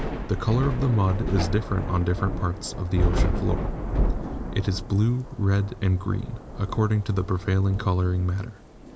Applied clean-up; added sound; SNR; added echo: none; Thunder / Rain; 4 dB; none.